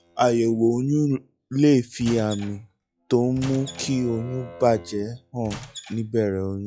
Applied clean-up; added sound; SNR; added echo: classical method log-MMSE.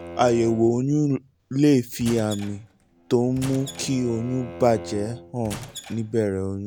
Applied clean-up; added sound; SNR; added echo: none; Squeak / Wood + Bowed string instrument; 16 dB; none.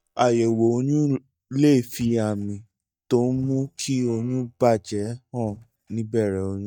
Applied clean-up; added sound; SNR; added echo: neural mask model DeepFilterNet 3.